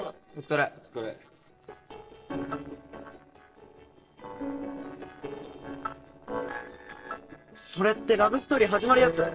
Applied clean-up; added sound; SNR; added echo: neural separator model SepFormer DNS4.